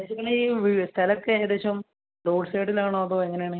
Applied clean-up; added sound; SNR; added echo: none; none; none; none.